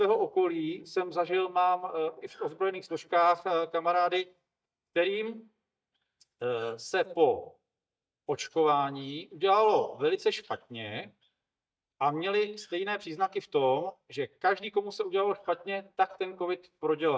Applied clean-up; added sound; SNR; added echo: neural mask model DeepFilterNet 3.